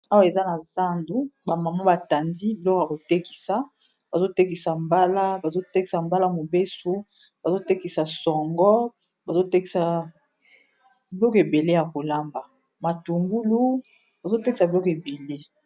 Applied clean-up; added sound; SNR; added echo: none; none; none; none.